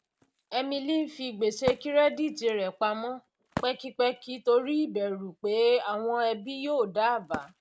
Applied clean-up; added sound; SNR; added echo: none; Wood; 17 dB; none.